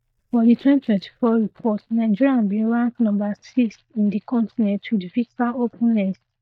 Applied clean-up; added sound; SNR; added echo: neural mask model DeepFilterNet 3.